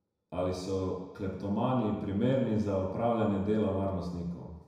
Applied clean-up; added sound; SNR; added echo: none; none; none; reverberation time 1.0 s.